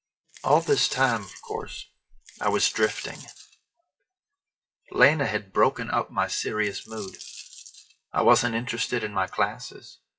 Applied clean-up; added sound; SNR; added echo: classical method WPE with log-MMSE.